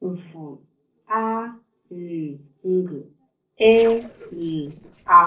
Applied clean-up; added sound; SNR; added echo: neural separator model SepFormer DNS4.